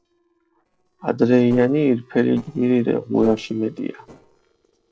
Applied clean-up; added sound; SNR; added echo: neural separator model SepFormer DNS4.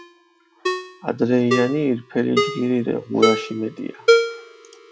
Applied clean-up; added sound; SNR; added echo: none; Ringtone; 1 dB; none.